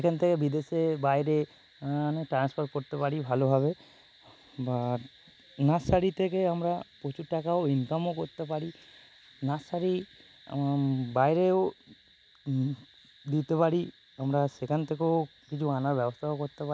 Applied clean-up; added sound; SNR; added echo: none; none; none; none.